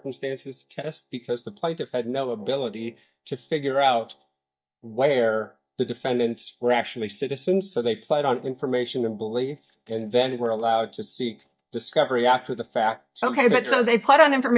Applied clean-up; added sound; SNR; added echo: neural mask model DeepFilterNet 3.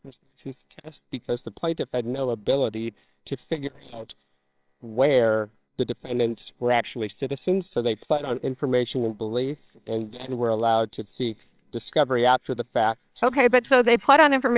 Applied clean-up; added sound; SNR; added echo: neural separator model SepFormer WHAMR!.